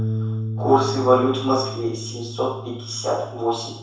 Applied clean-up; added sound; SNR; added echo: none; Bass guitar; 6 dB; reverberation time 0.7 s.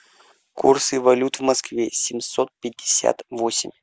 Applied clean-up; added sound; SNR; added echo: none; none; none; none.